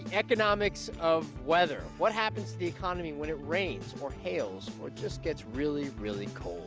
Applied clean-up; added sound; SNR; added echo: none; none; none; none.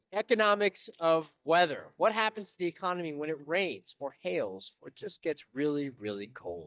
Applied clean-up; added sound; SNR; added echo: neural mask model DeepFilterNet 3.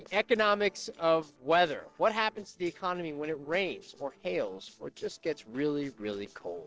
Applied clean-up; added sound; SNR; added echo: neural separator model SepFormer DNS4.